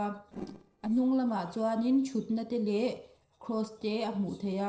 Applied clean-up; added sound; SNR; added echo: neural separator model SepFormer DNS4.